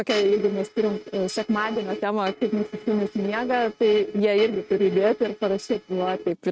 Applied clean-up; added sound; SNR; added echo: neural mask model RNNoise.